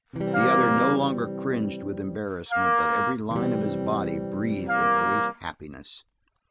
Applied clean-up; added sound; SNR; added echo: none; Wind instrument, woodwind instrument + Electric guitar / Strum; -3 dB; none.